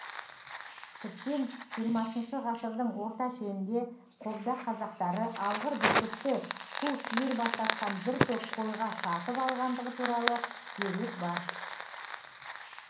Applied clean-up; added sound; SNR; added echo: none; Fire; 2 dB; reverberation time 0.6 s.